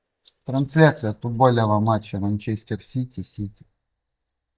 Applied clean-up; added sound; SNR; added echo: neural mask model DeepFilterNet 3.